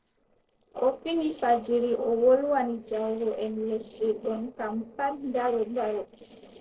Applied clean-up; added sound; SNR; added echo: neural separator model SepFormer DNS4.